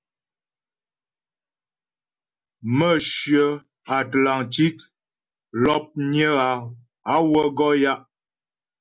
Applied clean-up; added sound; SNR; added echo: none; none; none; none.